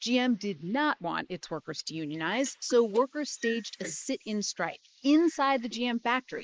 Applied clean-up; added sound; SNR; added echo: neural mask model Resemble Enhance denoiser.